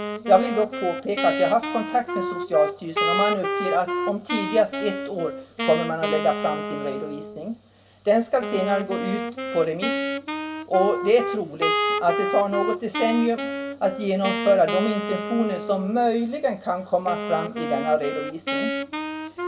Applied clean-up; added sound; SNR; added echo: none; Wind instrument, woodwind instrument; 4 dB; reverberation time 0.2 s.